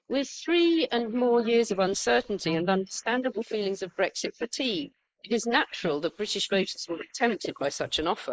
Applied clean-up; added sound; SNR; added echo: neural mask model Resemble Enhance denoiser.